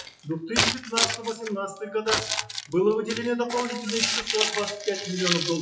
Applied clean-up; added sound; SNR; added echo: classical method WPE with log-MMSE.